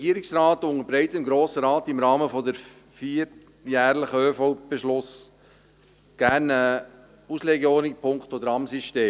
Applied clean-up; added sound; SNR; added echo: none; none; none; none.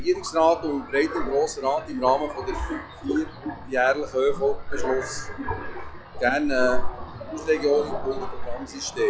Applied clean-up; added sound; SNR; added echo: classical method log-MMSE.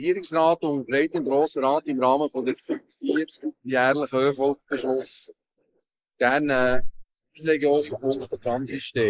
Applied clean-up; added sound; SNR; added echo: neural mask model Resemble Enhance denoiser.